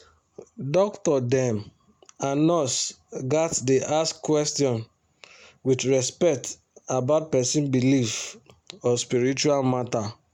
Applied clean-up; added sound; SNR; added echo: none; none; none; none.